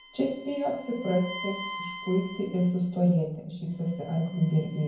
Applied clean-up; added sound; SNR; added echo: none; Bowed string instrument; 12 dB; reverberation time 0.9 s.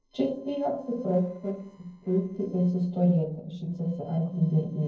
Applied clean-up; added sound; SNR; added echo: neural separator model SepFormer DNS4.